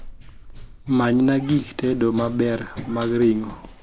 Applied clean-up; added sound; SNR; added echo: none; Run; 16 dB; none.